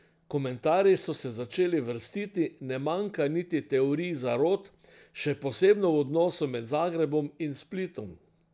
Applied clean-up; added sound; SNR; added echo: none; none; none; none.